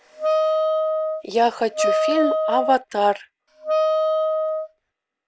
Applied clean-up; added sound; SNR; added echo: none; Wind instrument, woodwind instrument; -3 dB; none.